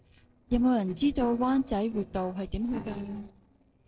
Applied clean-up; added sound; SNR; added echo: neural separator model SepFormer DNS4.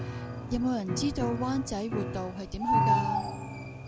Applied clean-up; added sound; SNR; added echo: none; Piano + Bird; -2 dB; none.